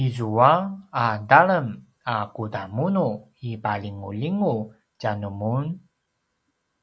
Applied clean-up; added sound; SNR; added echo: none; none; none; none.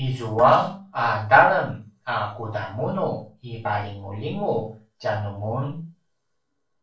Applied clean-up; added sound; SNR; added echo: neural separator model SepFormer DNS4.